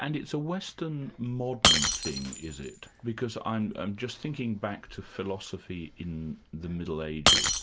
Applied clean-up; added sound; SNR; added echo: none; Shatter; -2 dB; none.